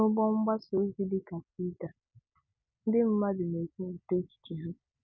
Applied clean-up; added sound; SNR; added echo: none; none; none; none.